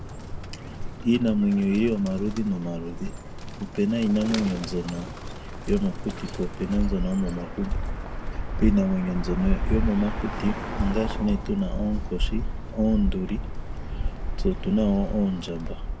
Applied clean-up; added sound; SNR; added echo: none; Bird; 3 dB; reverberation time 1.6 s.